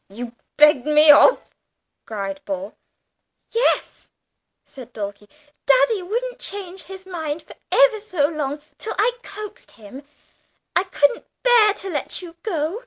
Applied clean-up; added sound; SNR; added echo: none; none; none; none.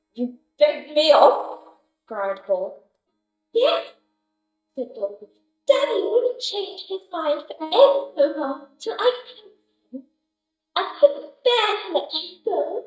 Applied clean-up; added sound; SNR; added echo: neural mask model DeepFilterNet 3.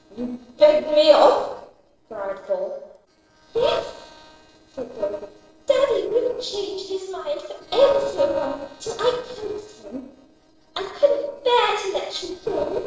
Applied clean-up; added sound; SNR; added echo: neural separator model SepFormer DNS4.